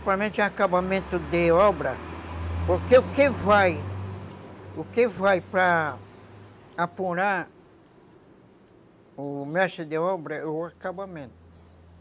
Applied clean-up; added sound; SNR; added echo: none; none; none; none.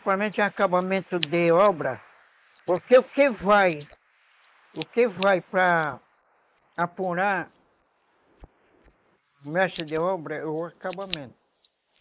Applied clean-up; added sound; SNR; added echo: neural mask model Resemble Enhance denoiser.